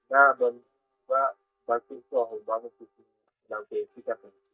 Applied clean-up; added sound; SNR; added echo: neural mask model DeepFilterNet 3.